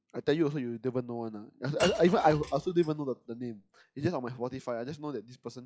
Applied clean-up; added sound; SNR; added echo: classical method log-MMSE.